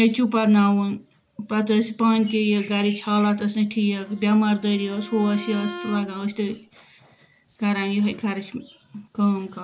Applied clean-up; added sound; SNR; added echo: none; Bowed string instrument; 17 dB; none.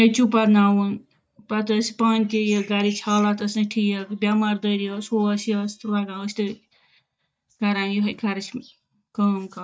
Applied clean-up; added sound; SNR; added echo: neural mask model DeepFilterNet 3.